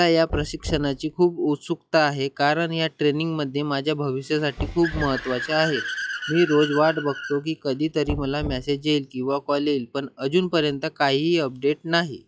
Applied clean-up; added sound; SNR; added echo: classical method log-MMSE.